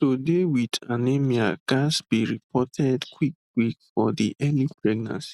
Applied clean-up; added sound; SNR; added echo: none; none; none; none.